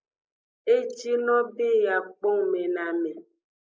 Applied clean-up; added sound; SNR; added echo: neural mask model Resemble Enhance denoiser.